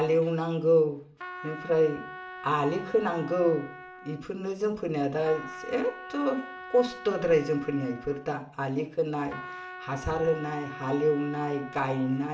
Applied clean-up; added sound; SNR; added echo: none; Trumpet; 15 dB; reverberation time 0.4 s.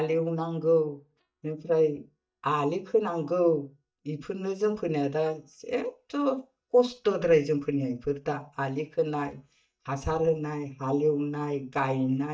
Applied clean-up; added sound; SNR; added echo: neural mask model DeepFilterNet 3.